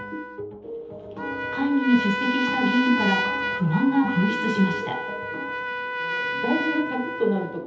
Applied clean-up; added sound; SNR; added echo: none; Trumpet; 4 dB; reverberation time 0.8 s.